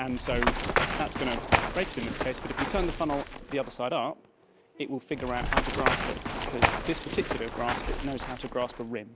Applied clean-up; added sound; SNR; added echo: none; Run; -2 dB; none.